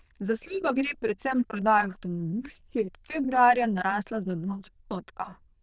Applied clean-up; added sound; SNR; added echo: neural diffusion model UNIVERSE++.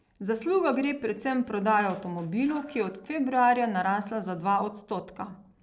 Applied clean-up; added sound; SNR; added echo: neural separator model SepFormer DNS4.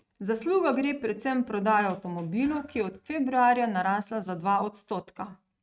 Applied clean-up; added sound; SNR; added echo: neural mask model RNNoise.